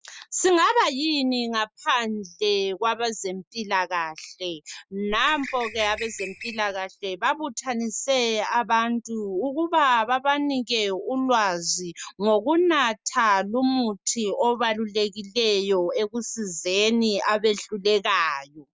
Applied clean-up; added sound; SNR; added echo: none; Bird; 12 dB; none.